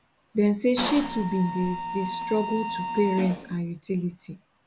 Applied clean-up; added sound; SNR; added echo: none; Mechanisms; 7 dB; none.